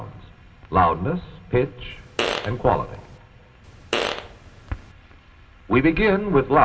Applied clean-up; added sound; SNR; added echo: none; Fart; 7 dB; reverberation time 0.4 s.